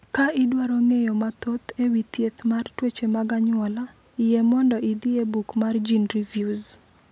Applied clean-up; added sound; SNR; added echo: none; none; none; none.